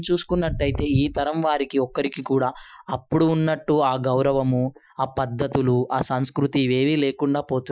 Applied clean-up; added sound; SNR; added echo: classical method Wiener filter.